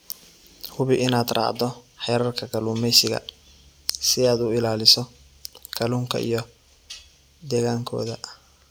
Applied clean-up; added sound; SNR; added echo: none; none; none; none.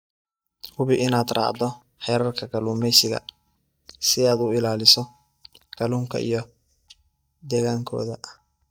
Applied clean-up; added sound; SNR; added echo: neural mask model DeepFilterNet 3.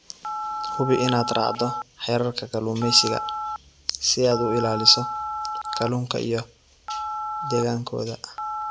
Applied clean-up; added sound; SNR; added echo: none; Telephone; 7 dB; none.